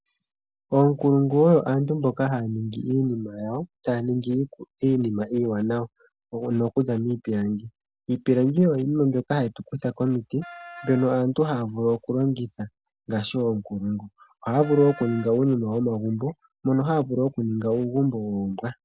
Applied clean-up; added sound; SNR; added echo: none; Wind instrument, woodwind instrument; 19 dB; none.